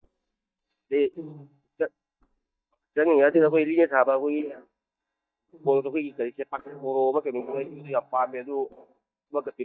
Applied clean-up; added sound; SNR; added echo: neural mask model DeepFilterNet 3.